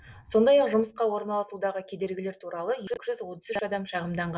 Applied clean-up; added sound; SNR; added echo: none; none; none; none.